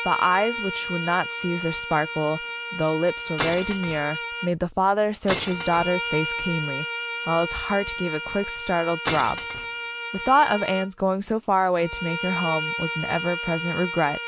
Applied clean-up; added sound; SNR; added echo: none; Glass + Bowed string instrument; 6 dB; none.